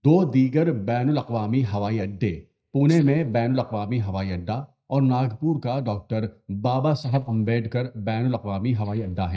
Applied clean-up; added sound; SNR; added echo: neural mask model DeepFilterNet 3.